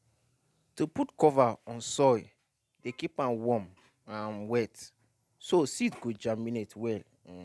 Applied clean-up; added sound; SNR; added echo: none; none; none; none.